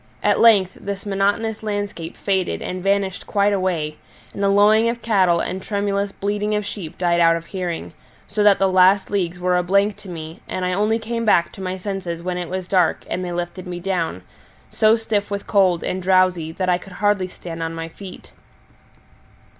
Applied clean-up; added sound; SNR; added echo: none; none; none; none.